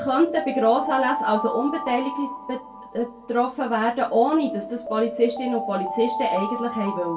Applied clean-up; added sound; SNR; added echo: none; Alarm; 7 dB; reverberation time 0.2 s.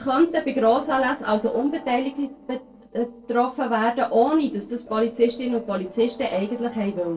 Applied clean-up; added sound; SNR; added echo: neural separator model SepFormer DNS4.